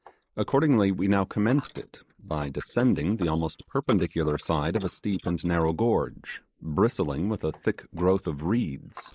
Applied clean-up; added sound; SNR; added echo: neural mask model Resemble Enhance denoiser.